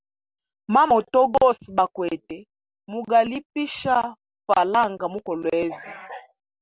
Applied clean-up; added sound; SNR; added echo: none; none; none; none.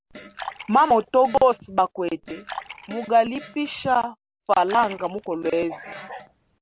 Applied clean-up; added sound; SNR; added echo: none; Fart + Fill (with liquid); 18 dB; none.